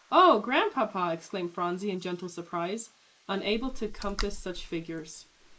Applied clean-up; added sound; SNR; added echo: neural mask model Resemble Enhance denoiser.